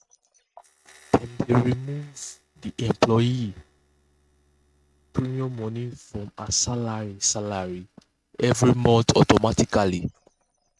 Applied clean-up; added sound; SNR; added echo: neural mask model RNNoise.